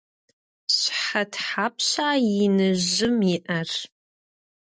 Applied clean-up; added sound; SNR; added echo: none; none; none; none.